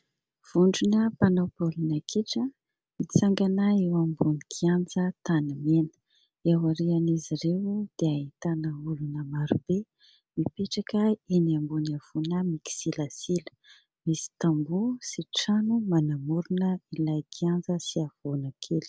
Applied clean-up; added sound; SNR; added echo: none; none; none; none.